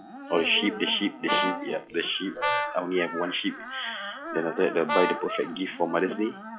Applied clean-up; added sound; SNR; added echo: classical method log-MMSE.